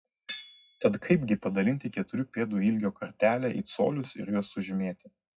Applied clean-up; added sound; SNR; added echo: classical method WPE with log-MMSE.